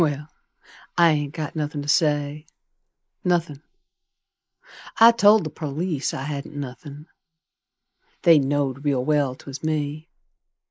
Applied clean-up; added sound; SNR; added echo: neural mask model Resemble Enhance denoiser.